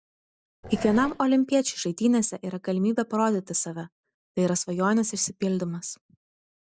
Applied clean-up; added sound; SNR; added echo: none; Growling; 14 dB; none.